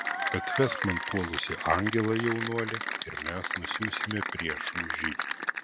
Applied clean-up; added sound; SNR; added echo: none; Applause / Cheering; 1 dB; none.